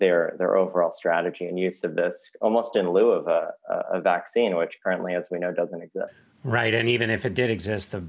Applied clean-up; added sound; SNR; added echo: none; none; none; none.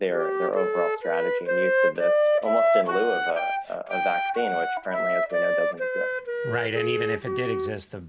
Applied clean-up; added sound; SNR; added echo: none; Wind instrument, woodwind instrument; -4 dB; none.